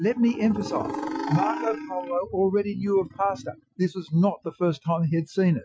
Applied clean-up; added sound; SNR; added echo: classical method Wiener filter.